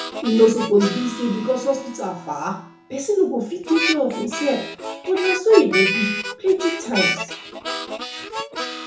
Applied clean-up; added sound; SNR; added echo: none; Harmonica; 7 dB; reverberation time 0.7 s.